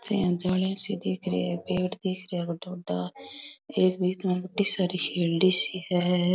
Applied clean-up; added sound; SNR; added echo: none; none; none; none.